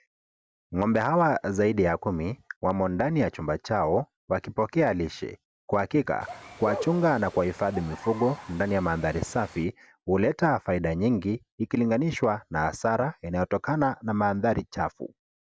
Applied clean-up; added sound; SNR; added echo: none; Bird; 13 dB; none.